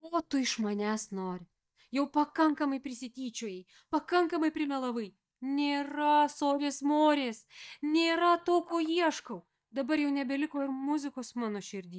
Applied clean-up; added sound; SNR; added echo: neural mask model DeepFilterNet 3.